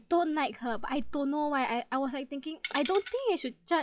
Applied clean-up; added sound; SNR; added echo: classical method log-MMSE.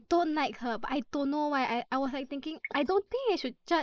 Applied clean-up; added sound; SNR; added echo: neural mask model Resemble Enhance denoiser.